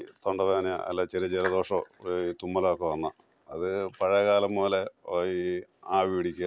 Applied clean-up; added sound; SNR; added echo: none; none; none; none.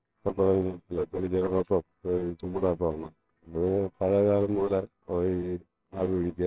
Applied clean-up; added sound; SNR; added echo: neural separator model SepFormer WHAMR!.